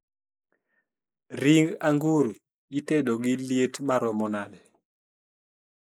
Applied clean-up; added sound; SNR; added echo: neural mask model Resemble Enhance denoiser.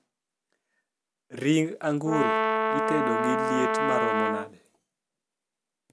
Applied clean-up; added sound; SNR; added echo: none; Brass instrument; -5 dB; none.